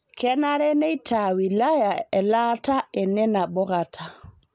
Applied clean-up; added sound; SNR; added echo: none; none; none; none.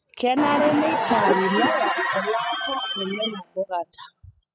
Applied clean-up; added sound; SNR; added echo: classical method spectral subtraction.